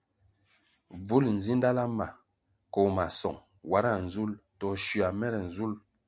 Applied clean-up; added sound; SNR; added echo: none; none; none; none.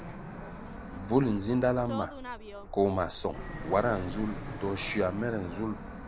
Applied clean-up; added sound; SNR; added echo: none; Fixed-wing aircraft, airplane; 9 dB; none.